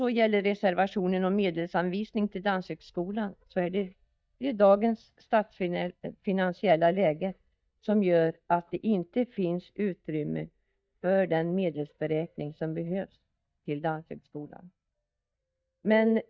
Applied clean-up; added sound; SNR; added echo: neural mask model DeepFilterNet 3.